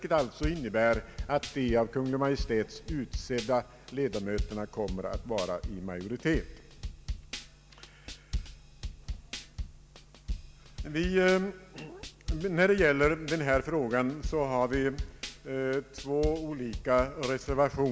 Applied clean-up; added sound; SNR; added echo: none; Drum kit; 9 dB; none.